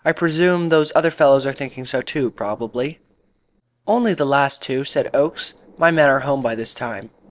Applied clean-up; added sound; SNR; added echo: neural separator model SepFormer DNS4.